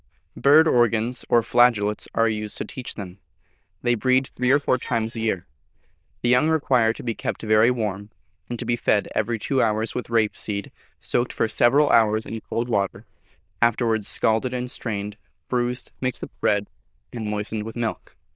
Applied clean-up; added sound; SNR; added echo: neural diffusion model UNIVERSE++.